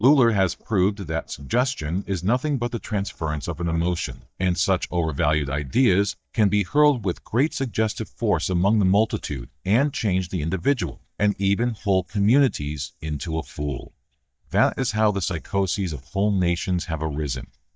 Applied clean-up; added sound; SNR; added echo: neural mask model DeepFilterNet 3.